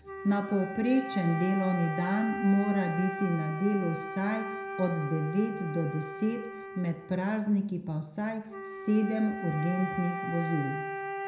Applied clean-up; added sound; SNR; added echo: none; Wind instrument, woodwind instrument; 8 dB; reverberation time 0.4 s.